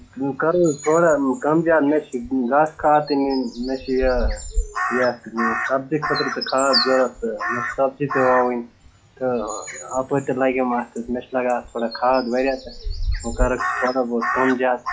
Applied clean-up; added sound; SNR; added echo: classical method log-MMSE.